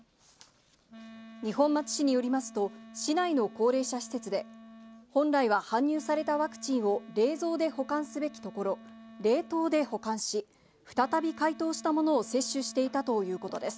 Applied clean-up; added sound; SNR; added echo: none; Wind instrument, woodwind instrument; 20 dB; none.